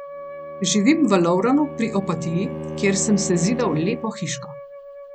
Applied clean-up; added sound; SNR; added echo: none; Bowed string instrument + Wind instrument, woodwind instrument; 10 dB; none.